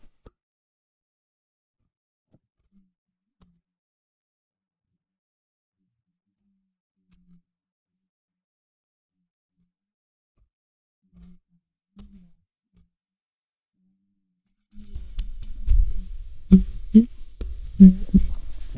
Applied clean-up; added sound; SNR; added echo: neural mask model DeepFilterNet 3.